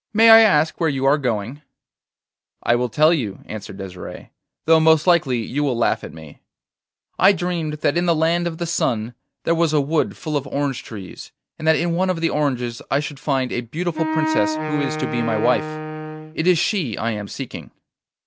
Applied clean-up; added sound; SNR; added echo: none; Wind instrument, woodwind instrument; 4 dB; none.